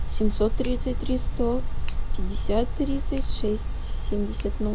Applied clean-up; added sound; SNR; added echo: none; Tick; -5 dB; none.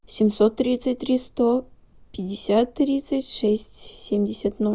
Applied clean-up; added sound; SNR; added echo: none; none; none; none.